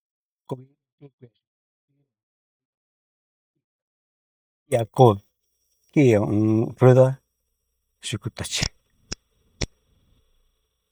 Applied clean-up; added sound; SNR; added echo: neural mask model DeepFilterNet 3.